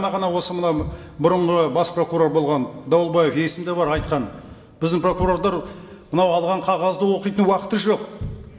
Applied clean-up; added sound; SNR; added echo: none; none; none; reverberation time 1.3 s.